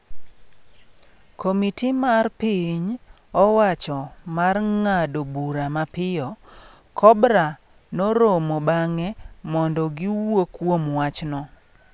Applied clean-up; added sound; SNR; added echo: none; none; none; none.